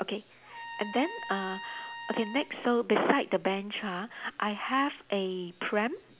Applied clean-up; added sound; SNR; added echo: none; Trumpet; 11 dB; none.